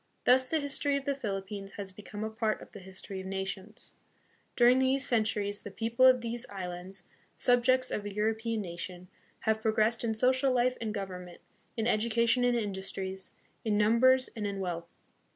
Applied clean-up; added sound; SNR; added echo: none; none; none; none.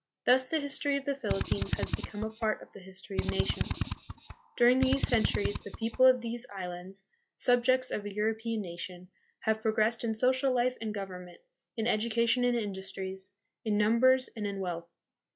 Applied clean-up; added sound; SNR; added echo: classical method log-MMSE.